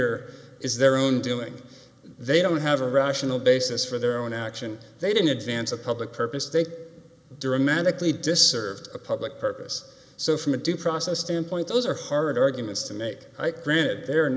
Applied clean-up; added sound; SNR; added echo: none; none; none; none.